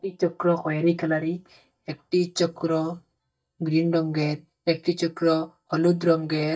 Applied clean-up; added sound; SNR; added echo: neural mask model DeepFilterNet 3.